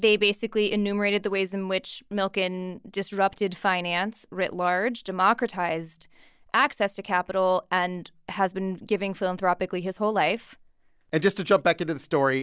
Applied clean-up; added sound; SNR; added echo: none; none; none; none.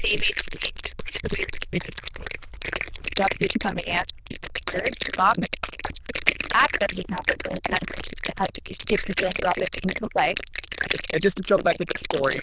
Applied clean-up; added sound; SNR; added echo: neural diffusion model UNIVERSE++.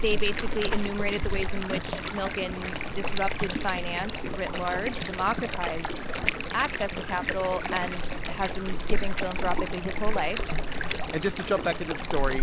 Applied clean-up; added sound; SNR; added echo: none; Stream; -4 dB; none.